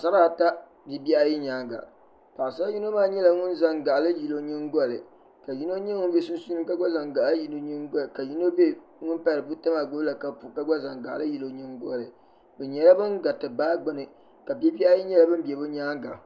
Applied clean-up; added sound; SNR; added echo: none; none; none; none.